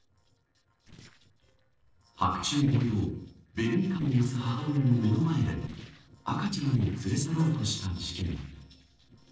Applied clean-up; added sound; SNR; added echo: neural separator model SepFormer DNS4.